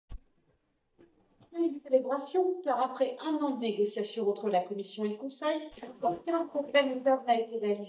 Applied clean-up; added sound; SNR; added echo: neural mask model DeepFilterNet 3.